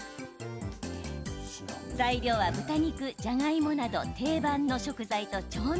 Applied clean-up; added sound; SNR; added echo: none; none; none; none.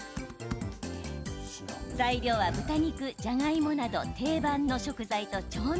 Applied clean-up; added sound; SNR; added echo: none; Computer keyboard; 15 dB; none.